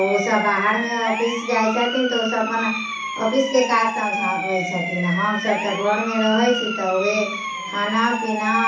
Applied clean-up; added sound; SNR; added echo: none; Siren; 5 dB; reverberation time 0.6 s.